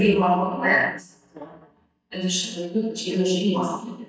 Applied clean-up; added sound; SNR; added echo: neural mask model DeepFilterNet 3.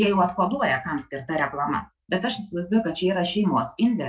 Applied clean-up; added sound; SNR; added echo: none; none; none; none.